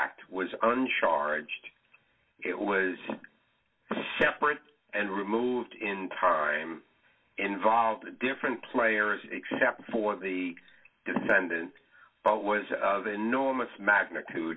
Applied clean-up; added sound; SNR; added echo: none; none; none; reverberation time 0.2 s.